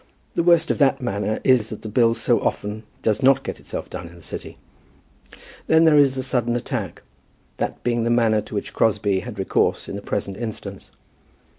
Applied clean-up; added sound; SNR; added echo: none; none; none; none.